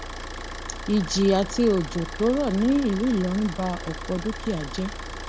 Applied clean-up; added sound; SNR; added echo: none; Idling / Car; 10 dB; none.